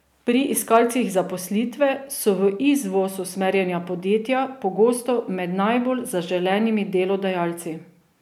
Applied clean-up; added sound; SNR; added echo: none; none; none; none.